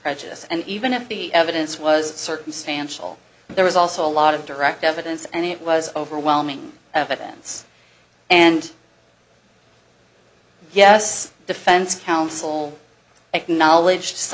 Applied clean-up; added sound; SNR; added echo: none; none; none; none.